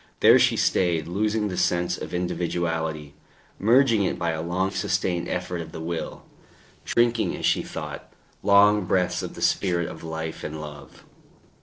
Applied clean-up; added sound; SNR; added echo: neural separator model SepFormer DNS4.